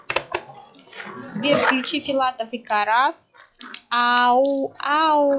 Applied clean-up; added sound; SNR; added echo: classical method log-MMSE.